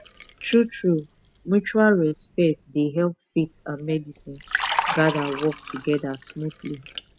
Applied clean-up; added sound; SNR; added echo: none; Liquid; 9 dB; none.